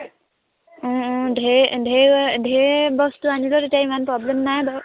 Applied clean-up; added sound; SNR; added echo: none; none; none; none.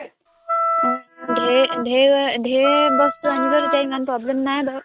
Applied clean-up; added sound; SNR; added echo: neural mask model RNNoise.